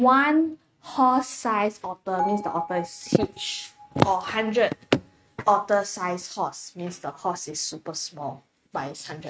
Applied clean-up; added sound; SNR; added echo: neural mask model RNNoise.